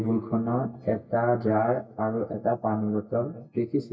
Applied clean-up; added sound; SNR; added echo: neural mask model DeepFilterNet 3.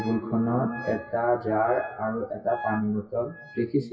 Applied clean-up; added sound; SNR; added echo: classical method WPE with log-MMSE.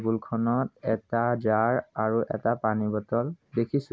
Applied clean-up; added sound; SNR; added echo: none; none; none; none.